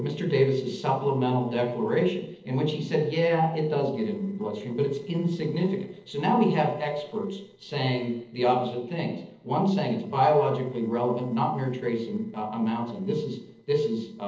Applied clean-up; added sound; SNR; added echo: neural separator model SepFormer DNS4.